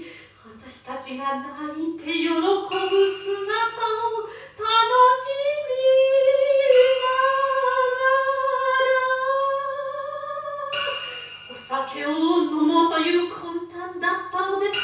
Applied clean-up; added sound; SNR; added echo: none; none; none; reverberation time 0.6 s.